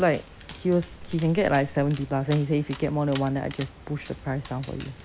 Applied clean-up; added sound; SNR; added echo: none; Dog; 19 dB; none.